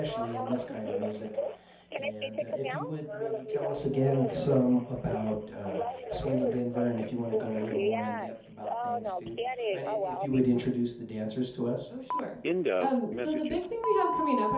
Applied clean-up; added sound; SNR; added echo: none; Telephone; 2 dB; reverberation time 0.5 s.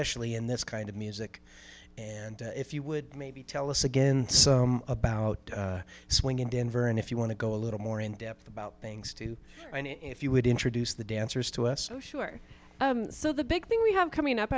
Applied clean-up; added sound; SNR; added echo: none; none; none; none.